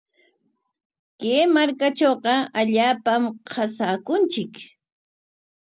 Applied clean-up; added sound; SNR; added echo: none; none; none; none.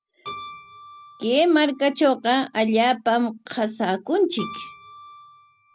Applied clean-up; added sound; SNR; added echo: none; Keyboard (musical); 20 dB; none.